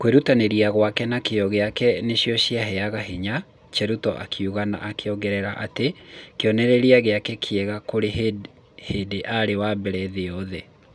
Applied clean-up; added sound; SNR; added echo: none; none; none; none.